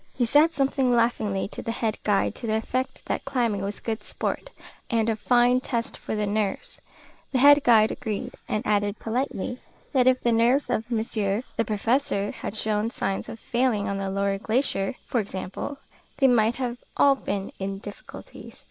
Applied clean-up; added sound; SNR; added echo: neural mask model Resemble Enhance denoiser.